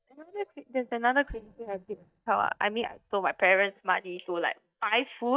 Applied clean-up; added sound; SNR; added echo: neural mask model DeepFilterNet 3.